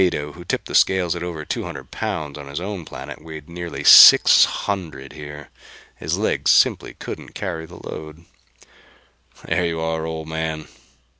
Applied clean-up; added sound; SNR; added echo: none; none; none; none.